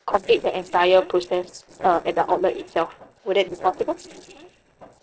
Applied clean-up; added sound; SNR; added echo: neural separator model SepFormer DNS4.